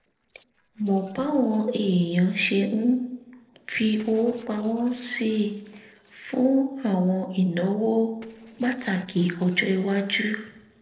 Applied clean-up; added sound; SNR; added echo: neural separator model SepFormer DNS4.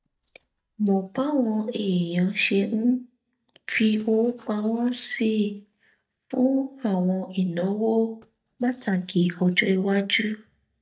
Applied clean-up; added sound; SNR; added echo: neural mask model DeepFilterNet 3.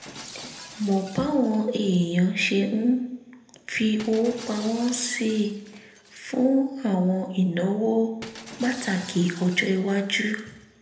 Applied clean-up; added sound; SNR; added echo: none; Shatter; 20 dB; reverberation time 0.7 s.